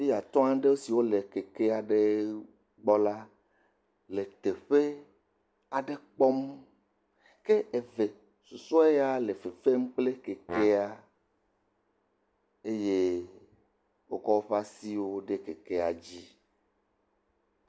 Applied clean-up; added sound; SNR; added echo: none; Brass instrument; 11 dB; none.